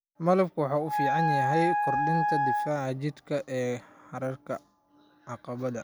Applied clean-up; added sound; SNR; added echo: none; Wind instrument, woodwind instrument; -1 dB; none.